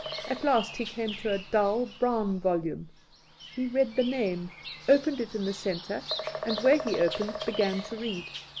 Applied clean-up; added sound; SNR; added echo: none; Bird vocalization, bird call, bird song; 11 dB; none.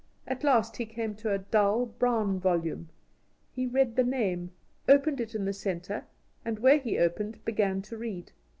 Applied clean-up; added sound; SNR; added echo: none; none; none; none.